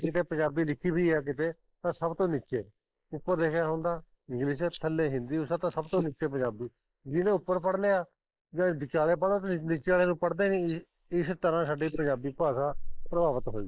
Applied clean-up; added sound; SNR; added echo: neural mask model Resemble Enhance denoiser.